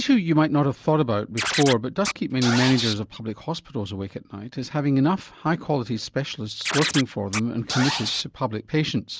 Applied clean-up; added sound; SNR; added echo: none; Scratching (performance technique); 7 dB; none.